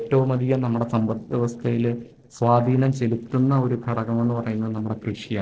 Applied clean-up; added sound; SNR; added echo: neural separator model SepFormer DNS4.